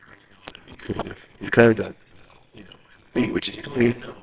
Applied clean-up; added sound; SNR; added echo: neural separator model SepFormer WHAMR!.